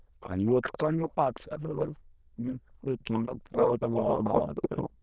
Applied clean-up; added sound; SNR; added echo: neural diffusion model UNIVERSE++.